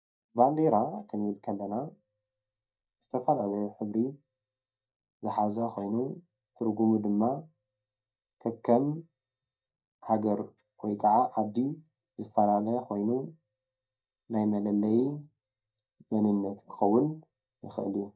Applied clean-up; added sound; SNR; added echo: neural mask model DeepFilterNet 3.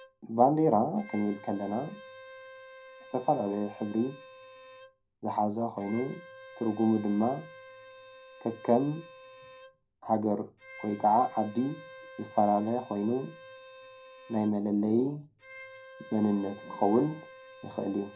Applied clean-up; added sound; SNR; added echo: none; Bowed string instrument; 19 dB; reverberation time 0.2 s.